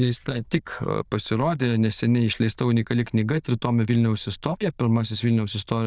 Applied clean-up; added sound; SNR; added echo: neural diffusion model UNIVERSE++.